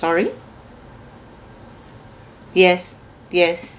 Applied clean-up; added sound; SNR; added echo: none; none; none; none.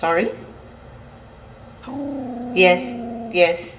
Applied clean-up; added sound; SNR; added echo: none; Dog; 7 dB; reverberation time 1.1 s.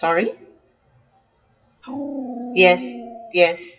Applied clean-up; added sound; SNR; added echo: classical method WPE with log-MMSE.